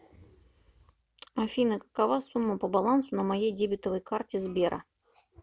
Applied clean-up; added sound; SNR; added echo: none; none; none; none.